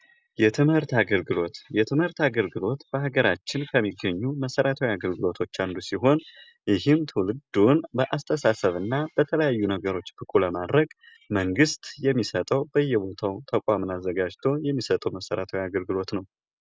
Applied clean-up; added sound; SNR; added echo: none; none; none; none.